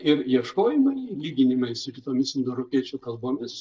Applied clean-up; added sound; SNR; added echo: neural mask model DeepFilterNet 3.